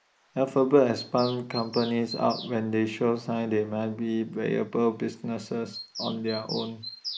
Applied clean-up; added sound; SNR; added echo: neural mask model Resemble Enhance denoiser.